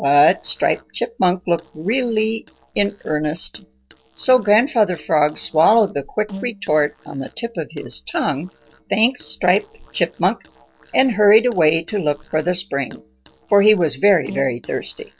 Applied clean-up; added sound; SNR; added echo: neural separator model SepFormer DNS4.